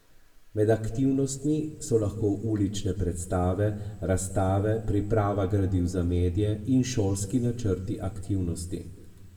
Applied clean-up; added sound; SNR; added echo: none; none; none; reverberation time 1.4 s.